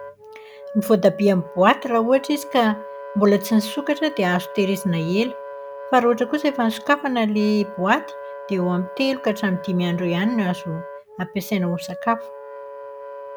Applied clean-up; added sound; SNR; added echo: none; Wind instrument, woodwind instrument; 13 dB; none.